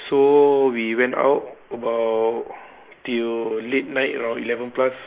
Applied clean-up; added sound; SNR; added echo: neural mask model Resemble Enhance denoiser.